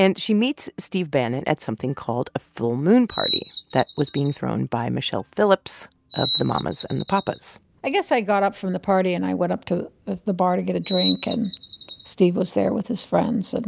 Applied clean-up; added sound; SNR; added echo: none; Bird vocalization, bird call, bird song; -3 dB; none.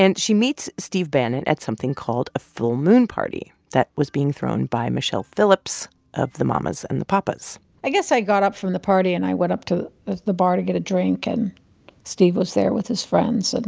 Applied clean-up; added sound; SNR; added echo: none; none; none; none.